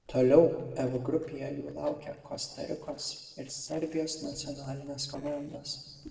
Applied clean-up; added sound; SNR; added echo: neural separator model SepFormer DNS4.